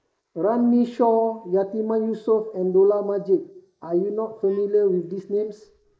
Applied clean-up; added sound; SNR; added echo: neural mask model Resemble Enhance denoiser.